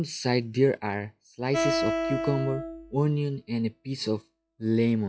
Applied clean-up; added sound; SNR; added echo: classical method log-MMSE.